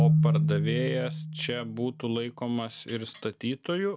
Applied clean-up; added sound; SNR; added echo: none; Keyboard (musical); -3 dB; none.